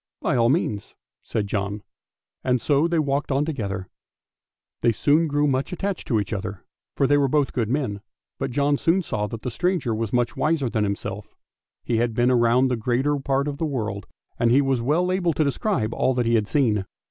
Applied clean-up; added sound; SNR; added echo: none; none; none; none.